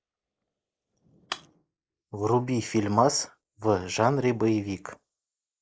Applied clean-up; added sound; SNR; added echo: neural mask model Resemble Enhance denoiser.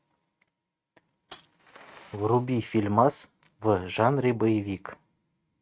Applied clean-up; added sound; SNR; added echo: neural mask model RNNoise.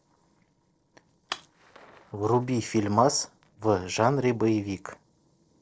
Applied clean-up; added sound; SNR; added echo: neural separator model SepFormer DNS4.